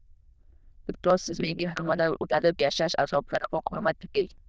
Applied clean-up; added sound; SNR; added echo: neural diffusion model UNIVERSE++.